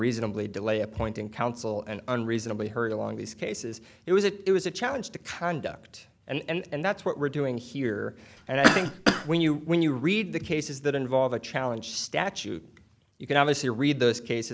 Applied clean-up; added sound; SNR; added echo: none; Cough; -3 dB; none.